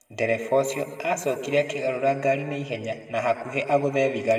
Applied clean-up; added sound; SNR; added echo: none; none; none; reverberation time 1.5 s.